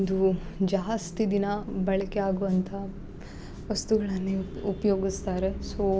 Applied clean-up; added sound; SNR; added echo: none; none; none; none.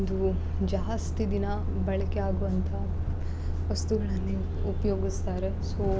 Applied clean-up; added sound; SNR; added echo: none; Truck; -3 dB; none.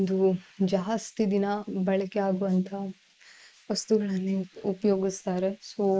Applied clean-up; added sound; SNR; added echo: neural mask model Resemble Enhance denoiser.